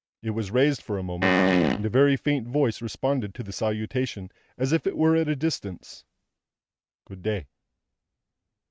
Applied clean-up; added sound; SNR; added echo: neural mask model RNNoise.